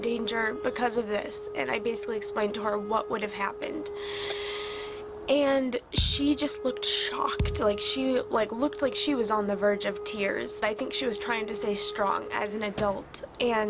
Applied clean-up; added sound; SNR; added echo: none; Thump, thud + Wind instrument, woodwind instrument; 8 dB; none.